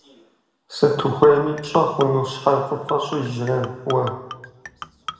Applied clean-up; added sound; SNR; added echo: none; Marimba, xylophone; 15 dB; reverberation time 1.1 s.